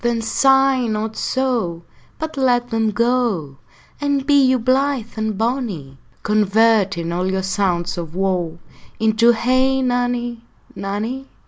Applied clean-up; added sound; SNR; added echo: none; none; none; none.